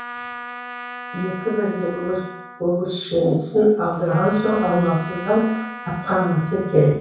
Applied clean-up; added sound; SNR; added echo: none; Trumpet; 14 dB; reverberation time 0.7 s.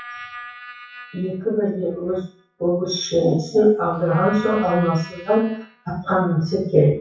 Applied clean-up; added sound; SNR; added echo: classical method WPE with log-MMSE.